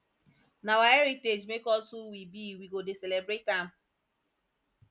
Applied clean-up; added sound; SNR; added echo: none; none; none; none.